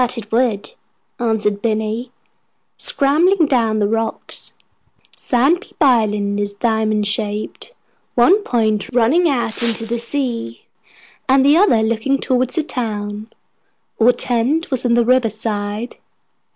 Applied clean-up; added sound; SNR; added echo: none; Wind; 13 dB; none.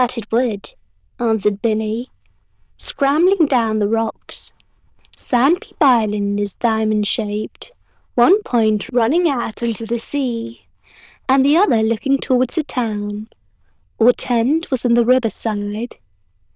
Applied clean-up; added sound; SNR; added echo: neural diffusion model UNIVERSE++.